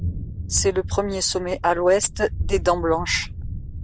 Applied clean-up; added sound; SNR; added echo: none; Thunder; 7 dB; none.